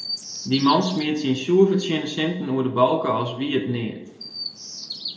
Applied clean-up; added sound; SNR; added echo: none; Chirp, tweet; 14 dB; reverberation time 0.7 s.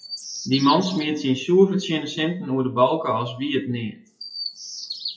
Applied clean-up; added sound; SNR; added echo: classical method WPE with log-MMSE.